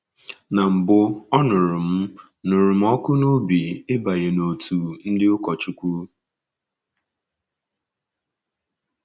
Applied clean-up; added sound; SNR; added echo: none; none; none; none.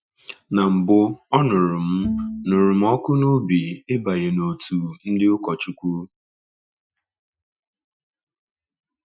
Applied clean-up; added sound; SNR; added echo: classical method Wiener filter.